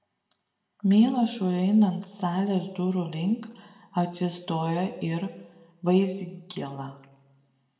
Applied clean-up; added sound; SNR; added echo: none; none; none; reverberation time 0.8 s.